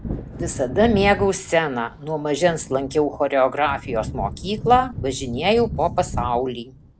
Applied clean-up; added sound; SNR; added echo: none; Thunder / Wind; 11 dB; none.